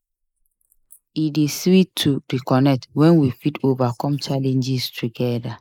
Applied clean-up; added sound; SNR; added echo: neural mask model Resemble Enhance denoiser.